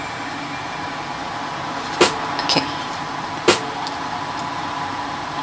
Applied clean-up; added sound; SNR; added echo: none; Snare drum; -1 dB; reverberation time 1.9 s.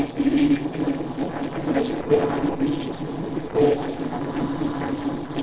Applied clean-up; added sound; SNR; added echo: neural separator model SepFormer DNS4.